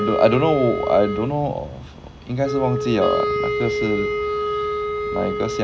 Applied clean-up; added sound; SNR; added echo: none; Wind instrument, woodwind instrument; 2 dB; none.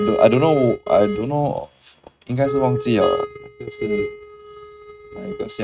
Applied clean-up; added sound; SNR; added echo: neural mask model RNNoise.